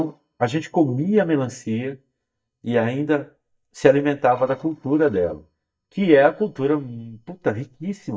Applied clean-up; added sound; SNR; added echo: neural mask model DeepFilterNet 3.